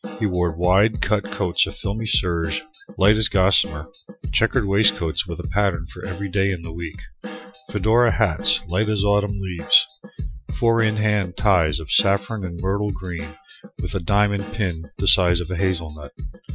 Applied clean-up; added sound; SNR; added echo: classical method Wiener filter.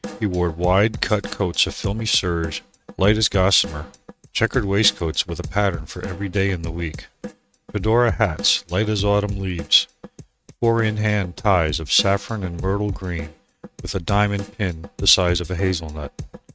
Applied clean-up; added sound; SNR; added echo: neural mask model RNNoise.